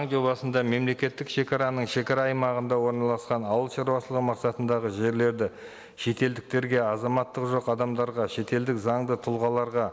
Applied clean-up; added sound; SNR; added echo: none; none; none; none.